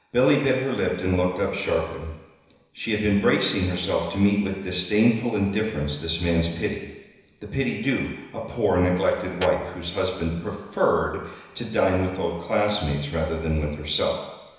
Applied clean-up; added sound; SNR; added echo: none; Guitar; 12 dB; reverberation time 1.0 s.